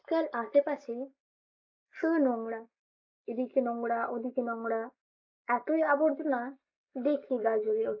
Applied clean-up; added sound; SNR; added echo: neural mask model Resemble Enhance denoiser.